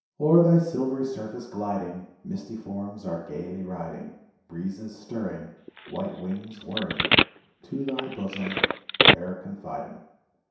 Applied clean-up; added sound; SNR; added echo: none; Telephone; -4 dB; reverberation time 0.7 s.